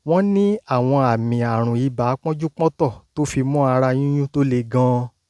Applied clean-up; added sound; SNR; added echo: none; none; none; none.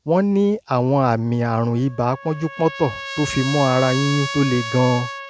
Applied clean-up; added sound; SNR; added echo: none; Trumpet; 11 dB; none.